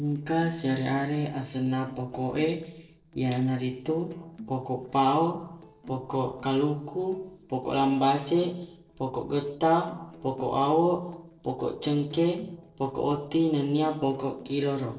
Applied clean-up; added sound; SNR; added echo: neural separator model SepFormer DNS4.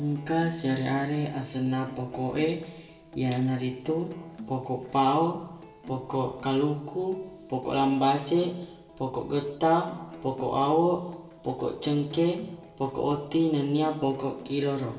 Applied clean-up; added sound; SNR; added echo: none; Acoustic guitar; 19 dB; reverberation time 0.7 s.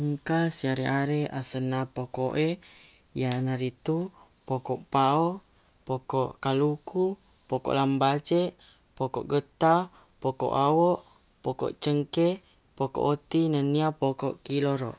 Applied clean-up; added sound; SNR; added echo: none; none; none; none.